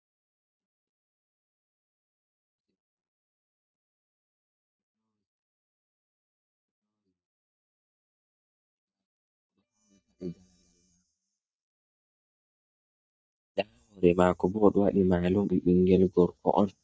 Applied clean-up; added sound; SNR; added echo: neural mask model DeepFilterNet 3.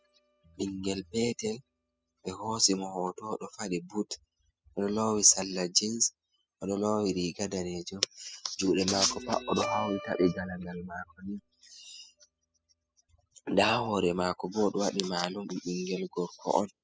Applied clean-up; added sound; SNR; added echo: classical method spectral subtraction.